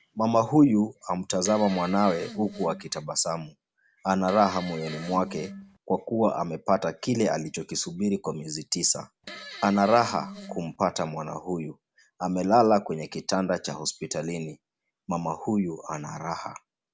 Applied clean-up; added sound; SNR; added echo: none; Fart; 14 dB; none.